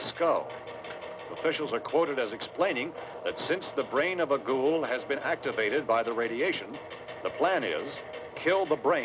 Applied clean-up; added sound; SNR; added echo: none; none; none; none.